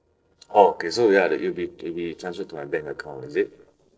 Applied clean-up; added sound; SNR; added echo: neural separator model SepFormer DNS4.